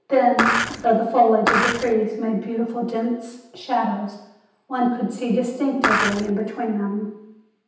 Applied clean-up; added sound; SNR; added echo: none; Skateboard; -1 dB; reverberation time 0.9 s.